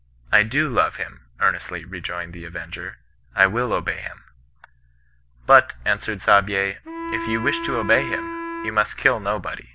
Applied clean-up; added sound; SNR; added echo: none; Wind instrument, woodwind instrument; 8 dB; none.